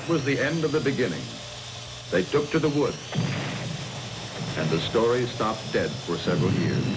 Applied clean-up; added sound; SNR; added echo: none; Sawing; 13 dB; none.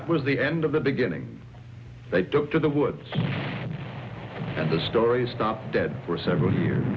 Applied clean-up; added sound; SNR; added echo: none; none; none; none.